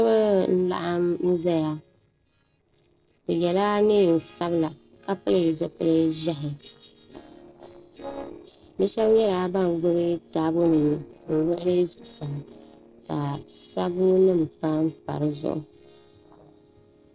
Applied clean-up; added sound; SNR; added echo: neural separator model SepFormer DNS4.